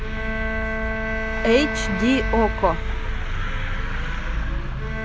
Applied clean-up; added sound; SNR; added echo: none; Bowed string instrument; 7 dB; none.